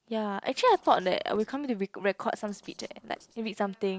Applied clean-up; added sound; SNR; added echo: neural separator model SepFormer DNS4.